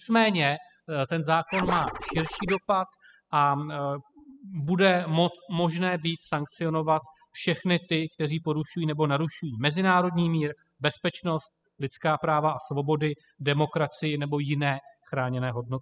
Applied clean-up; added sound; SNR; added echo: classical method spectral subtraction.